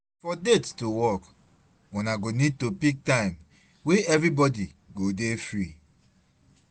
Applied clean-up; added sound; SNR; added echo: none; none; none; none.